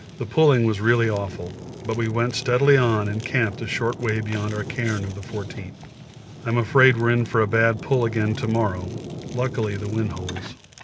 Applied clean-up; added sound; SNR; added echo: none; Fire; 12 dB; none.